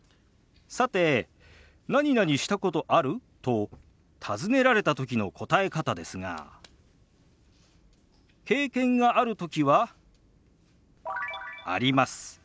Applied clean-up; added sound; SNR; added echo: none; none; none; none.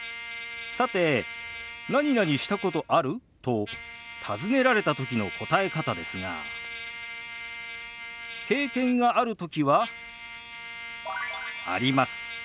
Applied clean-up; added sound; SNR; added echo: none; Trumpet; 11 dB; none.